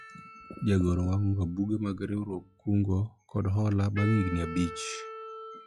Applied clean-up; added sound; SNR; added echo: classical method log-MMSE.